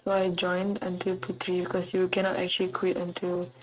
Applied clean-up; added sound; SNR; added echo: neural mask model RNNoise.